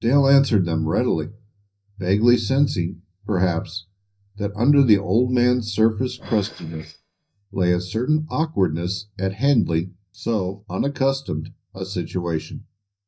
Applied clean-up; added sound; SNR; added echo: neural mask model DeepFilterNet 3.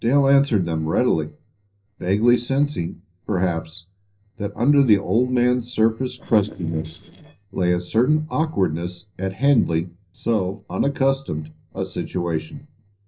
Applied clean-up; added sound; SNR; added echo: neural separator model SepFormer DNS4.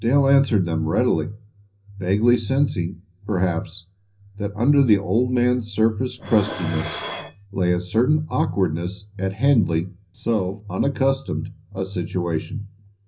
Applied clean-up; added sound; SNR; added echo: none; Dishes, pots, and pans; 13 dB; reverberation time 0.4 s.